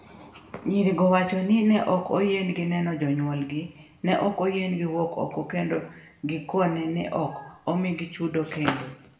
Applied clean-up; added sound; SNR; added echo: none; none; none; reverberation time 0.6 s.